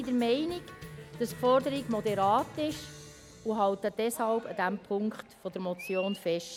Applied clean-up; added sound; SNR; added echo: none; Cheering; 16 dB; none.